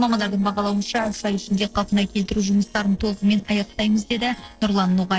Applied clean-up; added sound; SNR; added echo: neural separator model SepFormer DNS4.